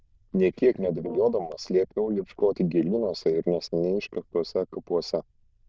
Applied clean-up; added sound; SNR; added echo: neural diffusion model UNIVERSE++.